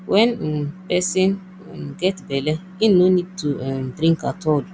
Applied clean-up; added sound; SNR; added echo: none; Organ; 19 dB; none.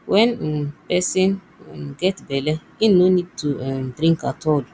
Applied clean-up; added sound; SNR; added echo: none; none; none; none.